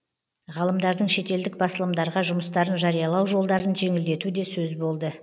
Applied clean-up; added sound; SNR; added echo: none; none; none; none.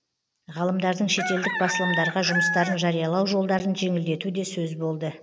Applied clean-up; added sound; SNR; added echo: none; Chicken, rooster; 4 dB; none.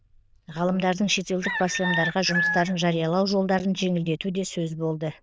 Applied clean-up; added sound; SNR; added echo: neural diffusion model UNIVERSE++.